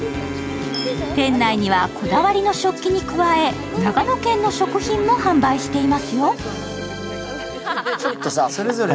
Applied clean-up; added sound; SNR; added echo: none; Wind instrument, woodwind instrument; 12 dB; none.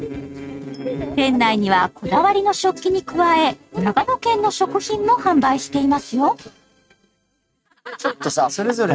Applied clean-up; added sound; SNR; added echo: neural mask model RNNoise.